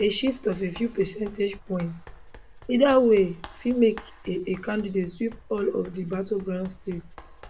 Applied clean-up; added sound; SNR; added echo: none; Run; 19 dB; none.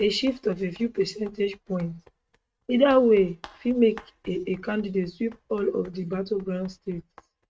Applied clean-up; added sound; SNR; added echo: neural mask model RNNoise.